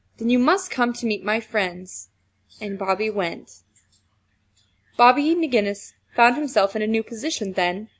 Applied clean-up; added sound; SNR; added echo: none; none; none; none.